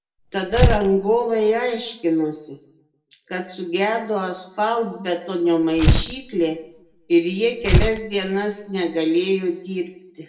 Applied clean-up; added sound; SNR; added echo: none; Tearing; 1 dB; reverberation time 0.6 s.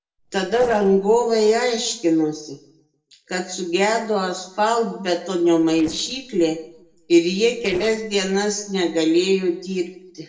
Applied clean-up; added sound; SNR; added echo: neural separator model SepFormer DNS4.